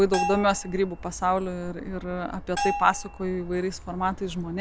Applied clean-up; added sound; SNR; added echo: none; Bell; 8 dB; none.